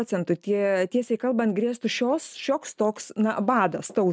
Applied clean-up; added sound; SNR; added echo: none; none; none; none.